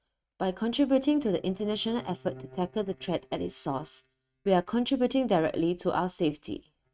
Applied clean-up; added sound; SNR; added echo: neural mask model RNNoise.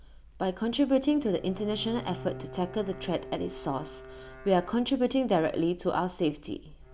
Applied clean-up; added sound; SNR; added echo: none; Bowed string instrument; 17 dB; none.